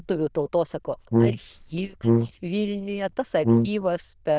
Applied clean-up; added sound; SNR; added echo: neural diffusion model UNIVERSE++.